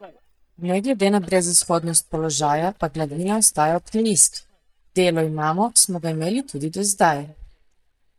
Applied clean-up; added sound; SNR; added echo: neural mask model DeepFilterNet 3.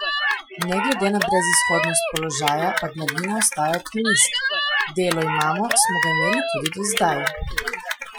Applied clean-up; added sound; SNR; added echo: classical method Wiener filter.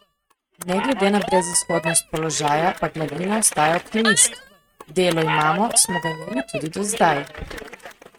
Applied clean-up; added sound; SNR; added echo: neural mask model RNNoise.